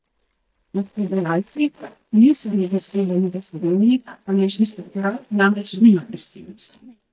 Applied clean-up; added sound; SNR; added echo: neural mask model DeepFilterNet 3.